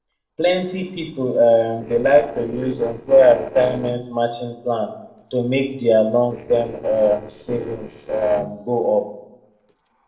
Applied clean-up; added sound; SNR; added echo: neural separator model SepFormer DNS4.